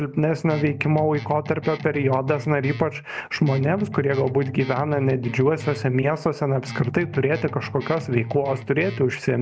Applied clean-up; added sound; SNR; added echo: none; Guitar; 12 dB; none.